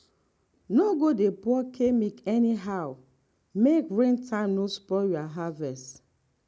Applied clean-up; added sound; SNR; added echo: none; none; none; none.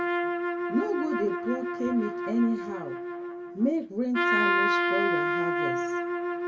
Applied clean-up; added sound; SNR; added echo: none; Trumpet; -2 dB; reverberation time 0.1 s.